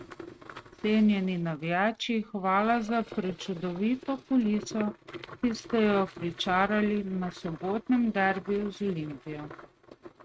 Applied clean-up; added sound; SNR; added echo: neural mask model RNNoise.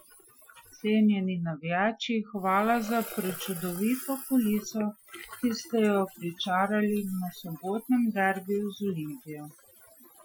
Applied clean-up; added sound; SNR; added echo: classical method Wiener filter.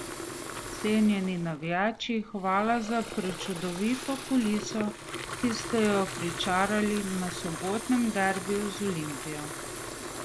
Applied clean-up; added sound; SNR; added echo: none; Fill (with liquid) / Water tap, faucet; 7 dB; none.